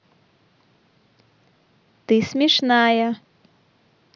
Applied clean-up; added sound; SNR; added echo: none; none; none; none.